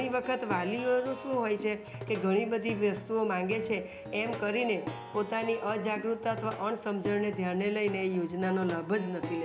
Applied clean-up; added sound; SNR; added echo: none; Plucked string instrument; 12 dB; reverberation time 0.3 s.